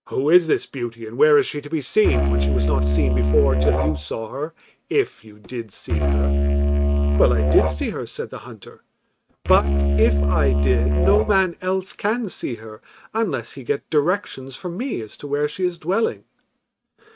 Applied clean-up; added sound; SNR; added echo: neural mask model RNNoise.